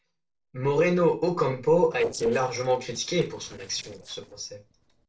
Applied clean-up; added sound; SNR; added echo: neural separator model SepFormer DNS4.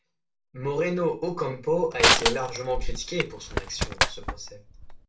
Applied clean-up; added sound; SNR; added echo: none; Crushing; -3 dB; reverberation time 0.3 s.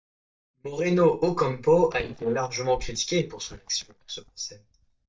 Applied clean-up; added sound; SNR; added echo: neural mask model DeepFilterNet 3.